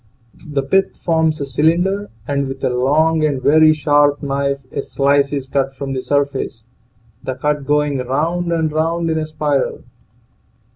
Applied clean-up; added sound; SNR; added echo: none; none; none; none.